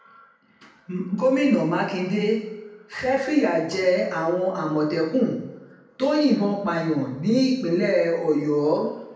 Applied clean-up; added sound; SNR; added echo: none; none; none; reverberation time 0.9 s.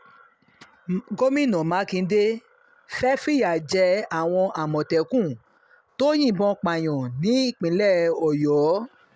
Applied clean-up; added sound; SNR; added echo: none; none; none; none.